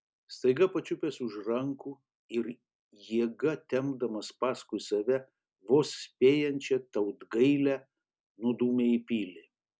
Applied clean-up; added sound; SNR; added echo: none; none; none; none.